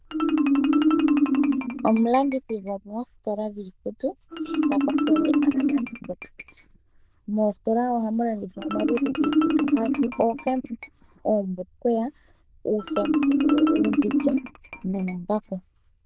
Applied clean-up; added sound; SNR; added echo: neural diffusion model UNIVERSE++.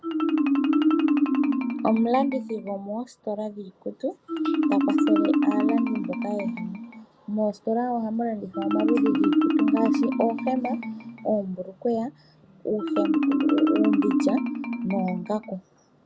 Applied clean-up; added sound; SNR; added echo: none; Marimba, xylophone; -4 dB; none.